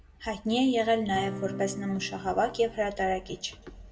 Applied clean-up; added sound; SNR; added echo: none; Acoustic guitar / Strum; 9 dB; reverberation time 2.3 s.